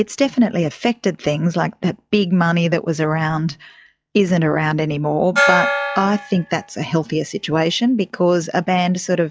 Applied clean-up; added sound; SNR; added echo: classical method log-MMSE.